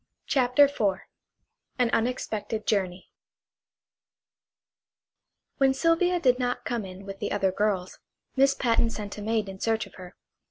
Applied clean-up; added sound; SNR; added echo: none; none; none; none.